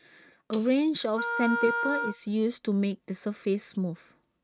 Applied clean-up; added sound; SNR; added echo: neural mask model RNNoise.